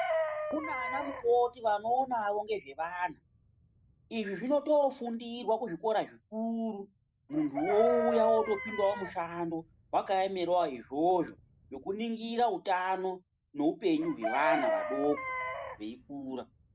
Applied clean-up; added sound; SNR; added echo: none; Chicken, rooster; 7 dB; none.